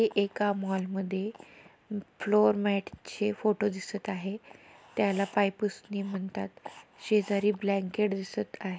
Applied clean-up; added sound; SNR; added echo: none; none; none; none.